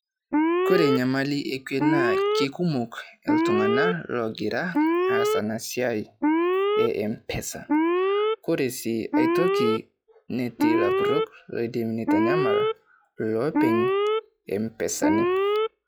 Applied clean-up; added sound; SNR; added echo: classical method log-MMSE.